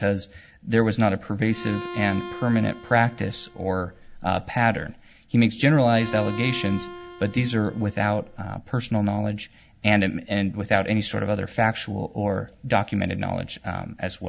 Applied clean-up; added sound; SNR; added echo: none; Bowed string instrument; 15 dB; none.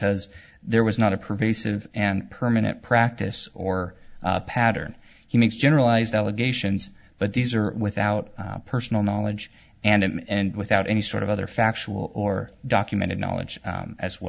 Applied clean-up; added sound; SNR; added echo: none; none; none; none.